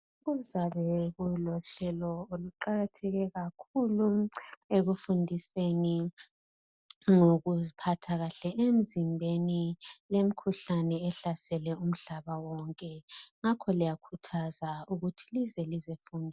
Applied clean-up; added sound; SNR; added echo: none; none; none; none.